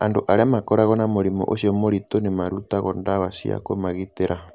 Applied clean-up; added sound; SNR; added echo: none; none; none; none.